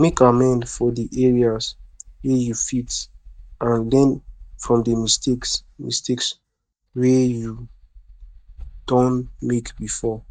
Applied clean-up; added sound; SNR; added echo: neural mask model DeepFilterNet 3.